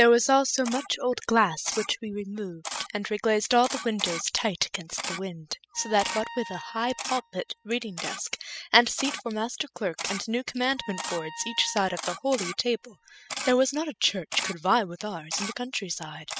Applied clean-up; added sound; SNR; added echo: classical method spectral subtraction.